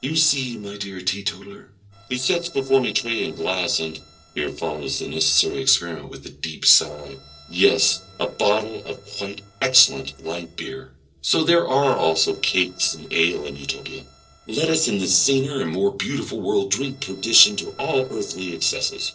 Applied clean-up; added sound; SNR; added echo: neural separator model SepFormer DNS4.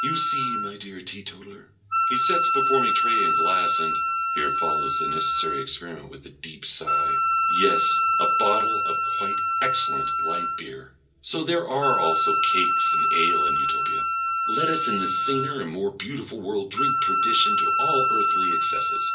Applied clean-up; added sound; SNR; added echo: none; Wind instrument, woodwind instrument; -5 dB; reverberation time 0.3 s.